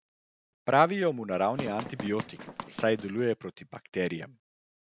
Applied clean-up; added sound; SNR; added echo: none; Run; 10 dB; none.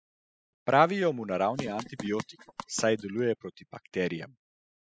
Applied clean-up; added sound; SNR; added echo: classical method spectral subtraction.